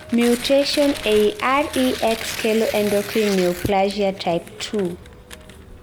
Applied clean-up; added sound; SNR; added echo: none; Tearing; 13 dB; none.